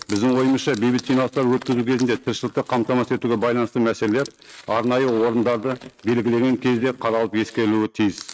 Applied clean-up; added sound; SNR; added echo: neural mask model RNNoise.